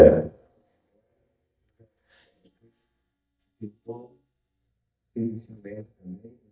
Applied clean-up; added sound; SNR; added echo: neural mask model DeepFilterNet 3.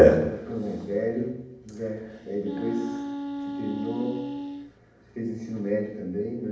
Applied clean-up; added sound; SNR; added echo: none; Wind instrument, woodwind instrument; 7 dB; reverberation time 0.8 s.